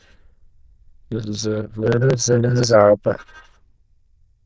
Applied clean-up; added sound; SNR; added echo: neural diffusion model UNIVERSE++.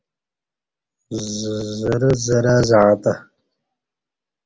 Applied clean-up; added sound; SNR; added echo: none; none; none; none.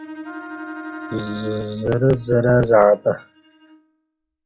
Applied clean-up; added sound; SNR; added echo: classical method log-MMSE.